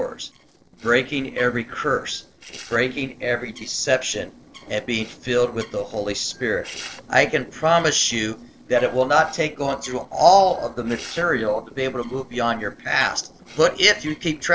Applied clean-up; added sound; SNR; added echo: neural separator model SepFormer DNS4.